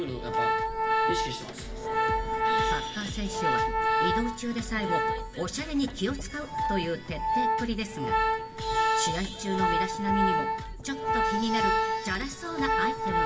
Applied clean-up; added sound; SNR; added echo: none; Organ; -4 dB; reverberation time 1.9 s.